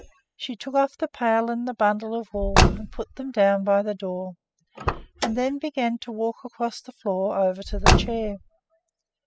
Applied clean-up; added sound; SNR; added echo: classical method spectral subtraction.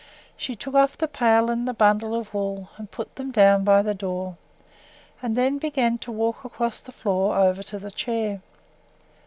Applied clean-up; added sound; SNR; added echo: none; none; none; none.